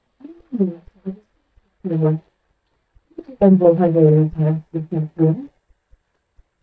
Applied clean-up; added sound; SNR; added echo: neural mask model DeepFilterNet 3.